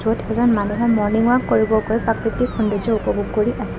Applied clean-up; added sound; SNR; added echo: none; Musical instrument; 20 dB; none.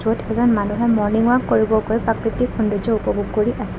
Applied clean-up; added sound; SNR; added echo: none; none; none; none.